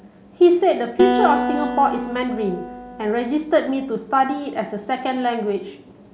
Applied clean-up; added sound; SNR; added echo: none; Acoustic guitar; 6 dB; none.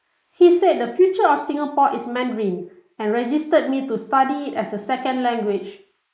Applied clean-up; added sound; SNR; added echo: neural mask model Resemble Enhance denoiser.